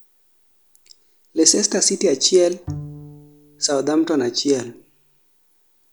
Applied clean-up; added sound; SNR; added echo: none; Bowed string instrument; 16 dB; none.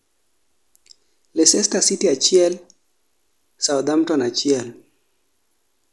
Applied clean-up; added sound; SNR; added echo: none; none; none; none.